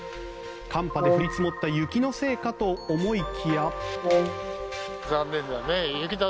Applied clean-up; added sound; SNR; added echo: none; Brass instrument; 0 dB; none.